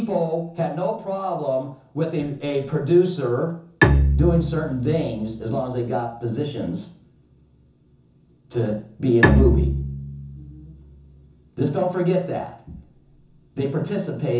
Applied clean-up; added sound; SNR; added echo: none; Bowed string instrument; -1 dB; reverberation time 0.6 s.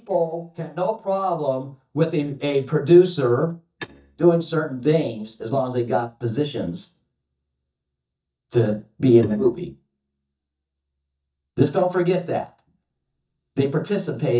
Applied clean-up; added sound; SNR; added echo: neural mask model DeepFilterNet 3.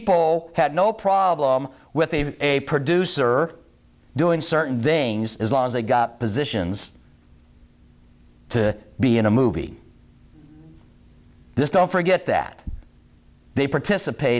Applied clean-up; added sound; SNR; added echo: none; none; none; none.